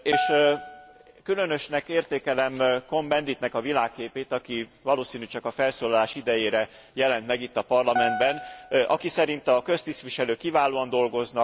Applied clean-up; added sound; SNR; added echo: none; Piano; 6 dB; none.